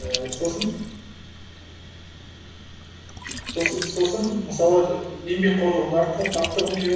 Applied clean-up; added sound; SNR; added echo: none; Liquid; 10 dB; reverberation time 1.1 s.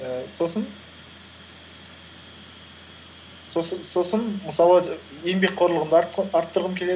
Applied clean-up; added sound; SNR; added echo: none; none; none; none.